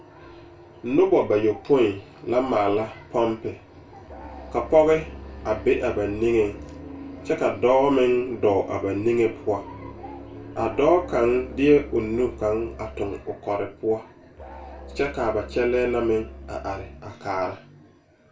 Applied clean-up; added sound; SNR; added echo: none; Musical instrument; 17 dB; reverberation time 0.3 s.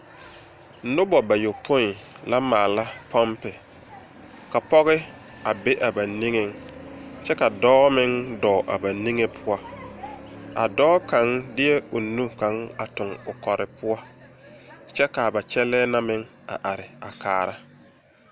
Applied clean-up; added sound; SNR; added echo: none; none; none; none.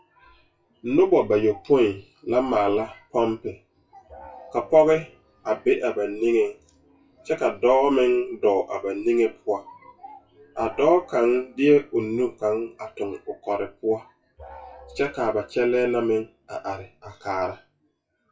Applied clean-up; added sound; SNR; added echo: classical method WPE with log-MMSE.